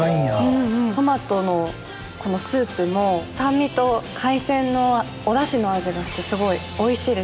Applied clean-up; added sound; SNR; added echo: none; none; none; none.